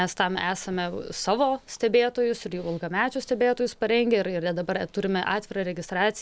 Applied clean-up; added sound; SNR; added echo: none; none; none; none.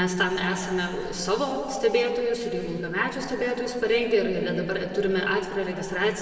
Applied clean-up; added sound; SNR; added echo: none; none; none; reverberation time 2.5 s.